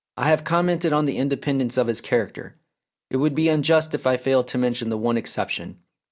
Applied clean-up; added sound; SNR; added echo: none; none; none; none.